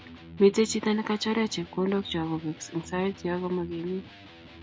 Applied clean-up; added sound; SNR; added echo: none; Electric guitar; 18 dB; none.